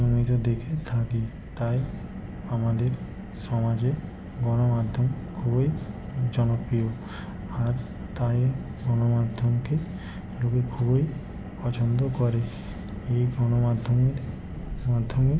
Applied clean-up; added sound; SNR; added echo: none; Car; 10 dB; none.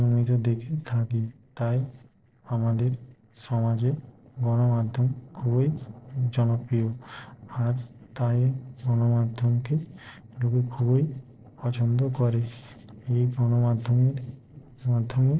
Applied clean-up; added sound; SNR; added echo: neural separator model SepFormer DNS4.